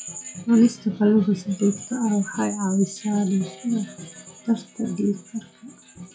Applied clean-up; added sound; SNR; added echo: classical method log-MMSE.